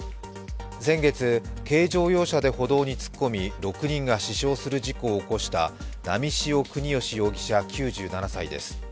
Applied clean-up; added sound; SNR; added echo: none; none; none; none.